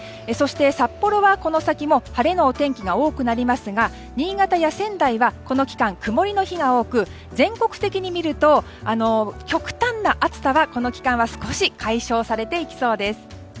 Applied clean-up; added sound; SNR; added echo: none; none; none; none.